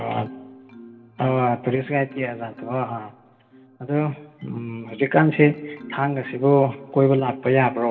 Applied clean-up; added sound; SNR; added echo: none; Marimba, xylophone; 20 dB; reverberation time 1.5 s.